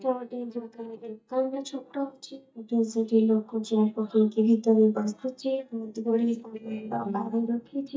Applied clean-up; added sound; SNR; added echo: neural mask model DeepFilterNet 3.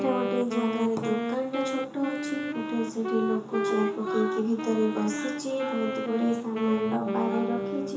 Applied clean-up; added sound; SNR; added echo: none; Wind instrument, woodwind instrument; 2 dB; reverberation time 0.7 s.